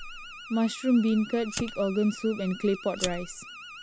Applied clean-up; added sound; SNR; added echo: none; Alarm + Fire; 12 dB; none.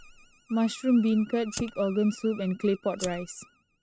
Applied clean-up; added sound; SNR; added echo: neural mask model RNNoise.